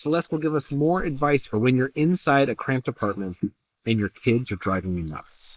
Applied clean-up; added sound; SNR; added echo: neural mask model Resemble Enhance denoiser.